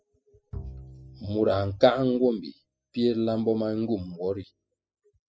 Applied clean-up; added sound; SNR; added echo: classical method spectral subtraction.